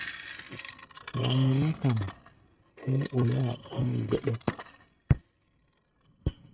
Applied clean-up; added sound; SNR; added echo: neural mask model RNNoise.